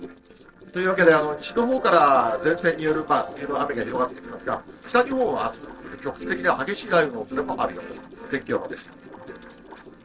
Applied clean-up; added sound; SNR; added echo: neural separator model SepFormer DNS4.